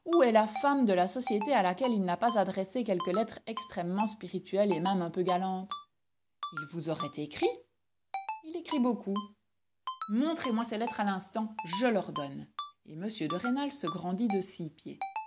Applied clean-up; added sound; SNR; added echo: none; Ringtone; 12 dB; none.